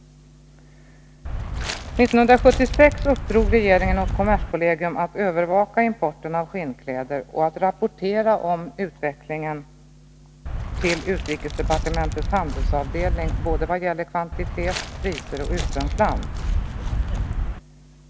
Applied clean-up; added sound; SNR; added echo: none; Walk, footsteps; 2 dB; none.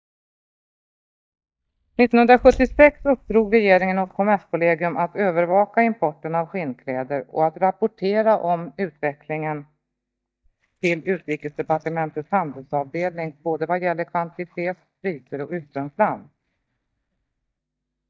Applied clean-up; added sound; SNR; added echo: neural mask model DeepFilterNet 3.